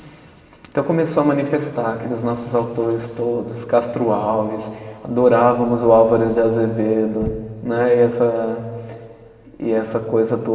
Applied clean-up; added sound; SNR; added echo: none; Sliding door / Slam / Wood; 18 dB; reverberation time 2.8 s.